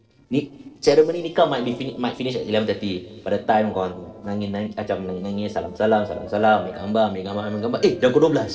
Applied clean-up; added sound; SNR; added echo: neural separator model SepFormer DNS4.